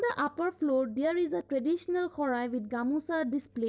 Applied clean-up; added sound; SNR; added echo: none; none; none; none.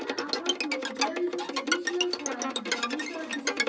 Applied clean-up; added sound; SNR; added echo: none; Bowed string instrument; -3 dB; reverberation time 0.9 s.